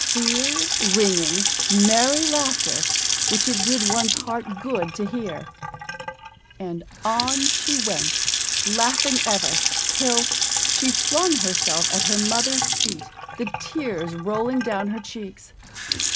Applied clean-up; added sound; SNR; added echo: none; Sink (filling or washing) / Water tap, faucet / Splash, splatter; -3 dB; none.